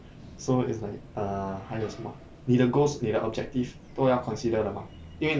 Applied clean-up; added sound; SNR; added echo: none; none; none; none.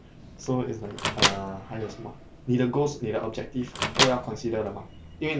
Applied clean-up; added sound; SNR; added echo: none; Microwave oven; 2 dB; none.